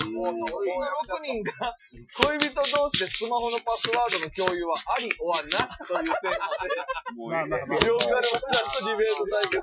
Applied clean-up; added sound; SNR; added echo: classical method Wiener filter.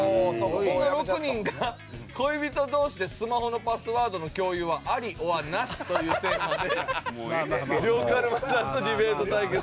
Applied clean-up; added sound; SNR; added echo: none; none; none; none.